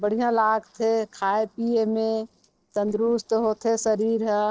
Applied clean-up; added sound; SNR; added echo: neural separator model SepFormer DNS4.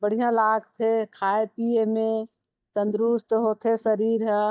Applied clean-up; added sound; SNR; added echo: neural mask model DeepFilterNet 3.